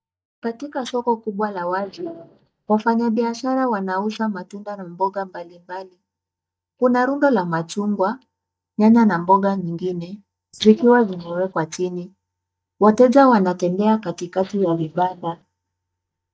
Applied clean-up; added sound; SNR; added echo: neural mask model DeepFilterNet 3.